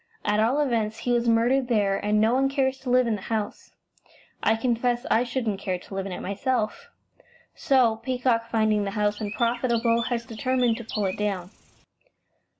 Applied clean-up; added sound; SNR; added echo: none; Chirp, tweet; 13 dB; none.